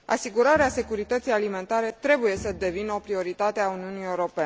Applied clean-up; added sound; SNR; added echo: none; Bowed string instrument; 19 dB; none.